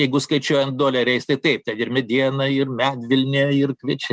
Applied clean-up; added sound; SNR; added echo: none; none; none; none.